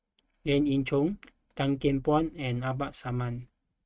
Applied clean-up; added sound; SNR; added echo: neural mask model RNNoise.